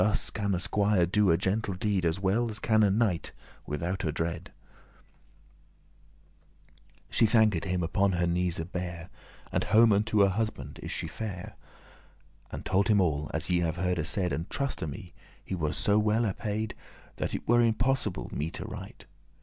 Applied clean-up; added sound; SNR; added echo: none; none; none; none.